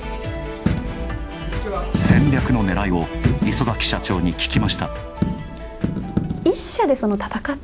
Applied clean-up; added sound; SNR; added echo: none; Coin (dropping); 3 dB; none.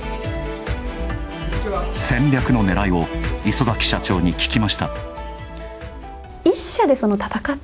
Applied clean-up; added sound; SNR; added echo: none; none; none; none.